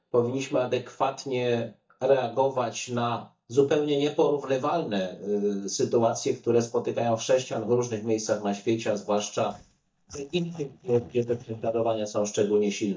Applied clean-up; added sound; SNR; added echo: neural mask model DeepFilterNet 3.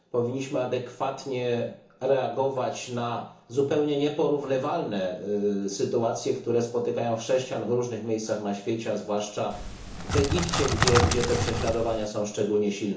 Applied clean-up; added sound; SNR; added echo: none; Crackle; 0 dB; reverberation time 0.8 s.